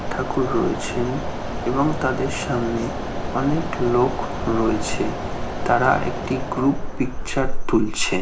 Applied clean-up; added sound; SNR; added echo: none; Mechanisms; 1 dB; reverberation time 0.4 s.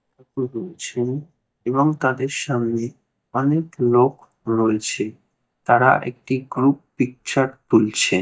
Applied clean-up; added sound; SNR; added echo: neural mask model DeepFilterNet 3.